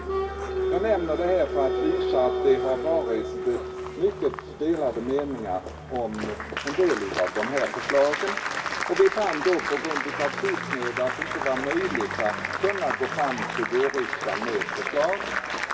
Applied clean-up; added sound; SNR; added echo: none; Applause; 3 dB; reverberation time 2.5 s.